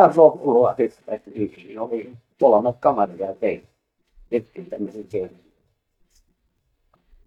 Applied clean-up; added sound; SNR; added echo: neural mask model DeepFilterNet 3.